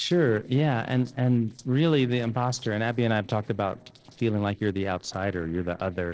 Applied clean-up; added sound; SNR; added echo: neural separator model SepFormer DNS4.